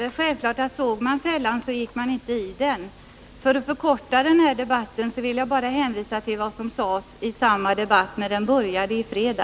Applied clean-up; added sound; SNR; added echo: none; none; none; none.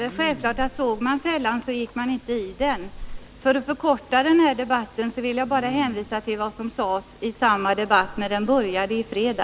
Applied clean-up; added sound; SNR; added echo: none; Respiratory sounds; 17 dB; none.